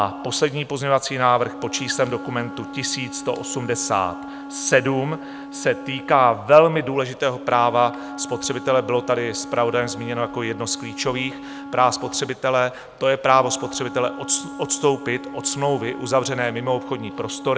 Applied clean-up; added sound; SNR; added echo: none; Wind instrument, woodwind instrument; 13 dB; none.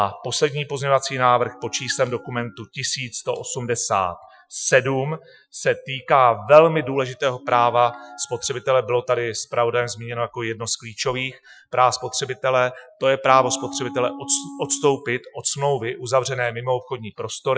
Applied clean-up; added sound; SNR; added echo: classical method Wiener filter.